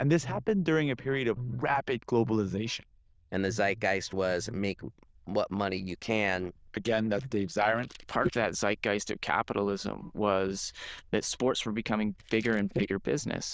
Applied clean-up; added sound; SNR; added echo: neural diffusion model UNIVERSE++.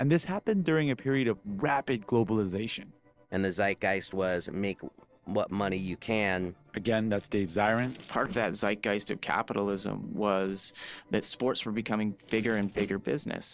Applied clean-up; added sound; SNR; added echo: neural separator model SepFormer DNS4.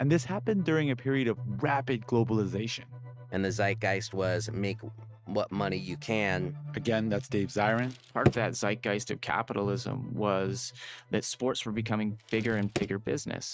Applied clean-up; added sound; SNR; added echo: neural mask model RNNoise.